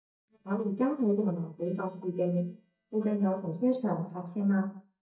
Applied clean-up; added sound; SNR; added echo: neural mask model DeepFilterNet 3.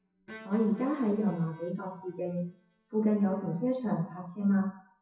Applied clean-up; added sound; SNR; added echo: classical method WPE with log-MMSE.